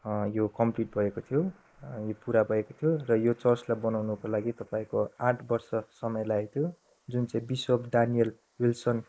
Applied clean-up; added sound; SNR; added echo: neural mask model Resemble Enhance denoiser.